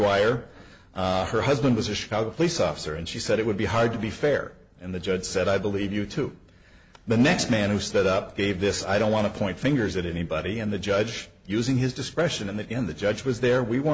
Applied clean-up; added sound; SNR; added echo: none; none; none; none.